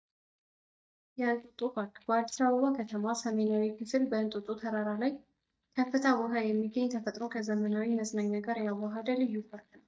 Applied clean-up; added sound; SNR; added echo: neural mask model DeepFilterNet 3.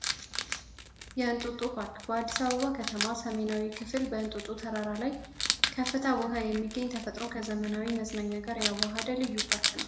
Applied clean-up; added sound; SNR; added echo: none; Wild animals; 4 dB; reverberation time 0.7 s.